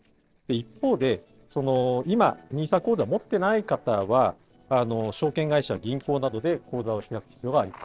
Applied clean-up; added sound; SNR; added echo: neural separator model SepFormer DNS4.